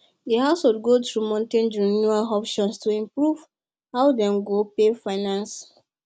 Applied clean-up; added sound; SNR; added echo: none; none; none; none.